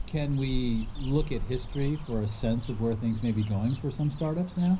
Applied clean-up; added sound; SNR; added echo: none; Cricket / Bird; 6 dB; reverberation time 0.4 s.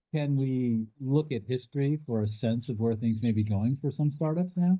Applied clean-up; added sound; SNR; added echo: neural mask model DeepFilterNet 3.